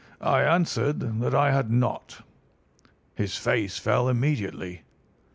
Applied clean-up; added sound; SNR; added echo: none; none; none; none.